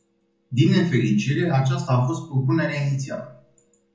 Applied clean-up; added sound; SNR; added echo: none; none; none; reverberation time 0.7 s.